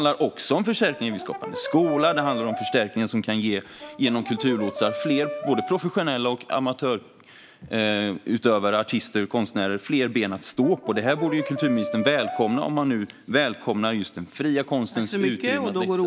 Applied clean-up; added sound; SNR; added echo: none; Brass instrument; 9 dB; none.